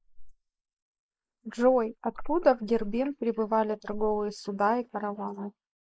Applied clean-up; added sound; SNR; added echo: neural mask model Resemble Enhance denoiser.